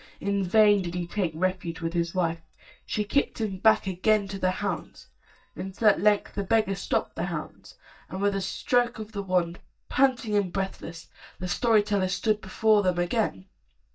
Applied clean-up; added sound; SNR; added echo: neural mask model DeepFilterNet 3.